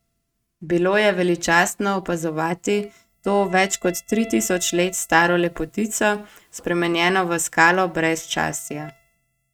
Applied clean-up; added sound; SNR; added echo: neural mask model RNNoise.